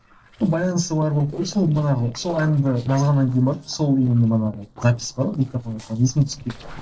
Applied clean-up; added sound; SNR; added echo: neural separator model SepFormer DNS4.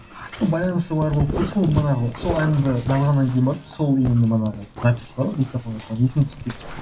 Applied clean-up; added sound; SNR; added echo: none; Dog; 11 dB; reverberation time 0.2 s.